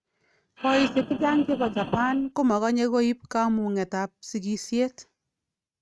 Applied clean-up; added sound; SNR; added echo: neural mask model RNNoise.